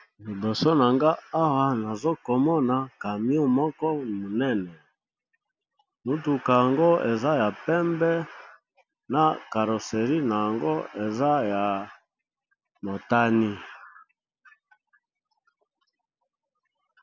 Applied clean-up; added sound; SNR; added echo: none; none; none; none.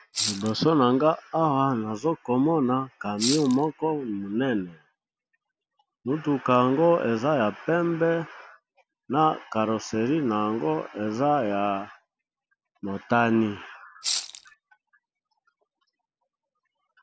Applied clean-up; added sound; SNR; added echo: none; Rattle (instrument); 5 dB; none.